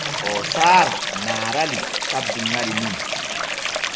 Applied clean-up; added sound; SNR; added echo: none; Stream; 1 dB; none.